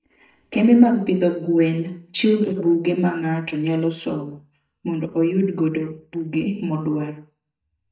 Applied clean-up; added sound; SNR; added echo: neural mask model DeepFilterNet 3.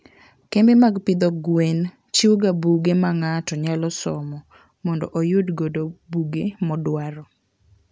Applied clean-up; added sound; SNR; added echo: none; none; none; none.